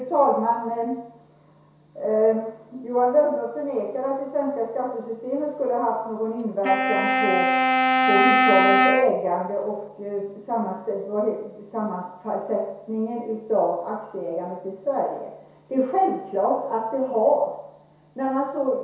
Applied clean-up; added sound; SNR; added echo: none; Wind instrument, woodwind instrument; -4 dB; reverberation time 0.7 s.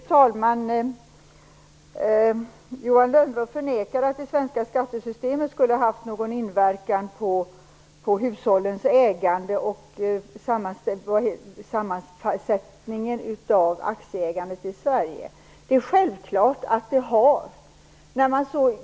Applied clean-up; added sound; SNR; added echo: none; none; none; none.